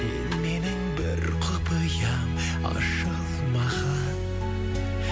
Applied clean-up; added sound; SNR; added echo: none; none; none; none.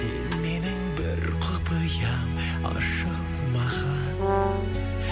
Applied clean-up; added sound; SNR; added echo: none; Brass instrument; 1 dB; none.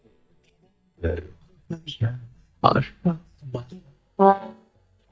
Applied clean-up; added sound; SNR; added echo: neural mask model DeepFilterNet 3.